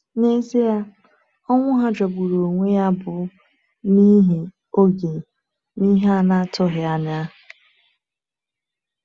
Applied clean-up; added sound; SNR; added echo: none; none; none; none.